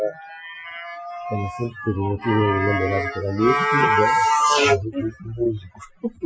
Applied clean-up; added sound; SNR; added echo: classical method Wiener filter.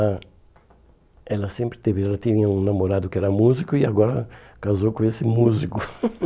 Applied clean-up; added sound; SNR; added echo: none; none; none; none.